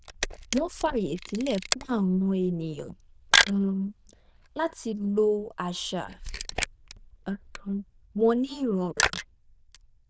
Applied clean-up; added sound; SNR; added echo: neural diffusion model UNIVERSE++.